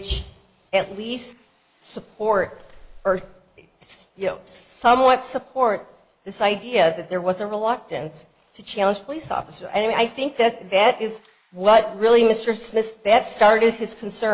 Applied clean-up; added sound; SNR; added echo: neural mask model Resemble Enhance denoiser.